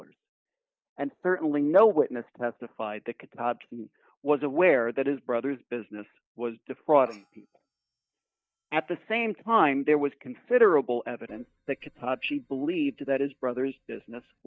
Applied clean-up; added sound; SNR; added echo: neural mask model DeepFilterNet 3.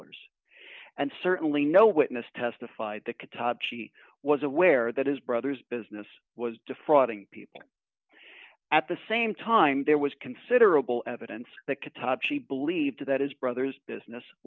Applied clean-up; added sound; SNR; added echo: none; none; none; none.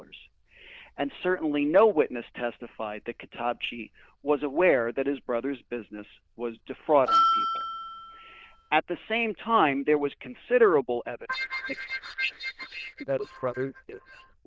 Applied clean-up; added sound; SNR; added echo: neural diffusion model UNIVERSE++.